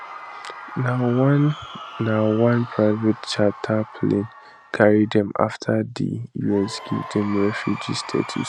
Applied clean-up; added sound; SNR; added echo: none; Crowd / Cheering; 16 dB; none.